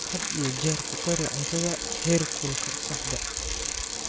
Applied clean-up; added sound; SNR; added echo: none; Bicycle; 0 dB; none.